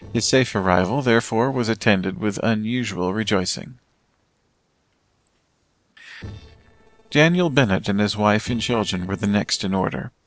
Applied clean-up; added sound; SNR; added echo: neural separator model SepFormer DNS4.